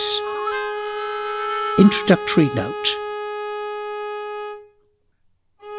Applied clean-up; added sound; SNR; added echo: none; Harmonica + Bowed string instrument; 5 dB; none.